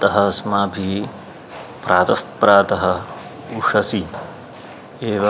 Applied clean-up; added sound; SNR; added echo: none; none; none; none.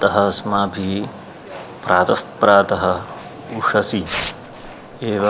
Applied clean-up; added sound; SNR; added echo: none; Tearing; 18 dB; none.